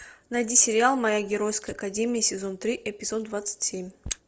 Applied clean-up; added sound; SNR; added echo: neural separator model SepFormer DNS4.